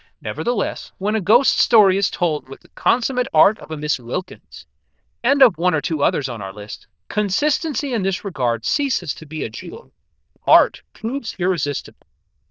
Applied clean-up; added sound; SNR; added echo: neural diffusion model UNIVERSE++.